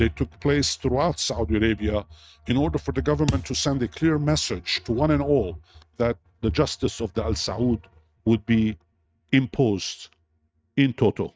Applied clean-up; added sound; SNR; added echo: neural mask model RNNoise.